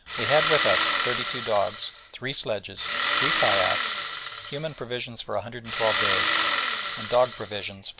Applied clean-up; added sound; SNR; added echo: none; Engine starting; -4 dB; none.